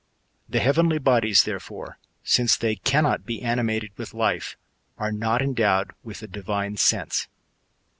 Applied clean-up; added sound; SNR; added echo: none; none; none; none.